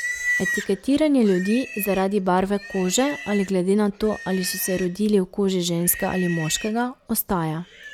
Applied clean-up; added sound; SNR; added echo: none; Livestock, farm animals, working animals; 11 dB; none.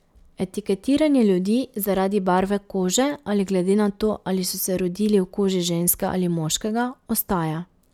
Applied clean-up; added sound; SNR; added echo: none; none; none; none.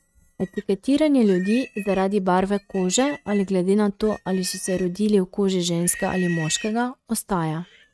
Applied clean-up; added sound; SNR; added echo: neural mask model RNNoise.